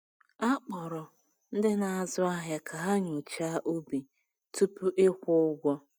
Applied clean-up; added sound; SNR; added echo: none; none; none; none.